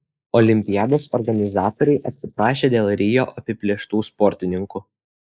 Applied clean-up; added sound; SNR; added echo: neural mask model Resemble Enhance denoiser.